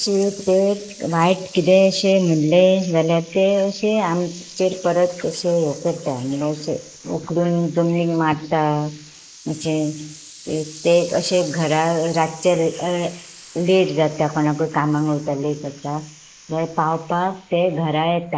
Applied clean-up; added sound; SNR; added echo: neural mask model Resemble Enhance denoiser.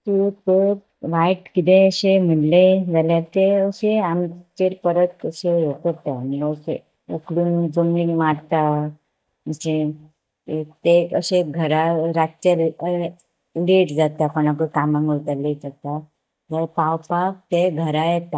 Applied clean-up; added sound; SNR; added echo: neural mask model DeepFilterNet 3.